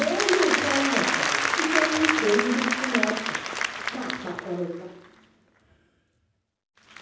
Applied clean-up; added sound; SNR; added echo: none; Applause; -1 dB; reverberation time 0.9 s.